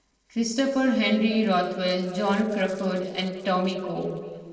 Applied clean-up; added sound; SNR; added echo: neural separator model SepFormer DNS4.